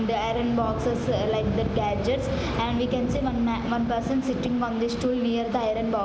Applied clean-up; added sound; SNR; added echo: none; Sliding door; 8 dB; none.